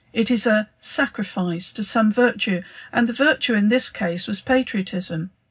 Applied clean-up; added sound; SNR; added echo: none; none; none; reverberation time 0.4 s.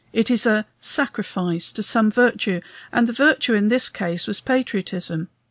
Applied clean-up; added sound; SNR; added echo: none; none; none; none.